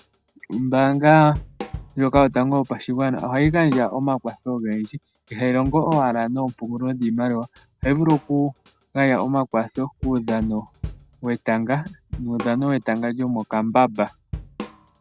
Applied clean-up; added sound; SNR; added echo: none; Drum / Drum kit; 16 dB; none.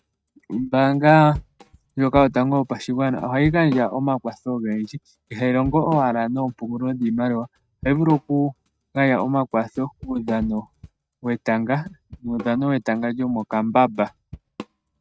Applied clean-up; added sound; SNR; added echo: neural mask model RNNoise.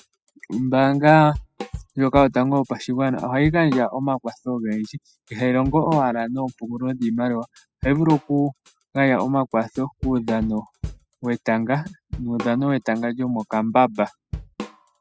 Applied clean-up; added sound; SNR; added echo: classical method spectral subtraction.